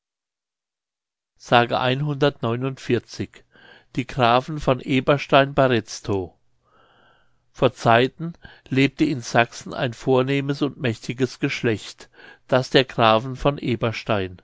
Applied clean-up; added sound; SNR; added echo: none; none; none; none.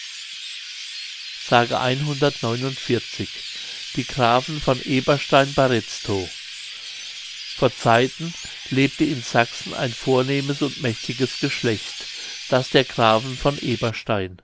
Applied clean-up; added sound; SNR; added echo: none; Chirp, tweet; 11 dB; none.